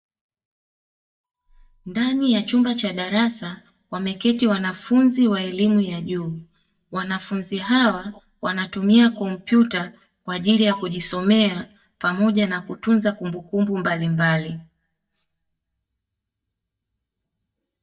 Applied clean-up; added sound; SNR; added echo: neural mask model DeepFilterNet 3.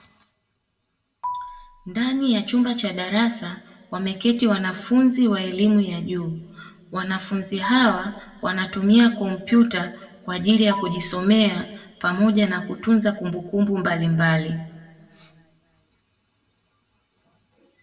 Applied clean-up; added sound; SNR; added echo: none; Marimba, xylophone; 14 dB; reverberation time 1.4 s.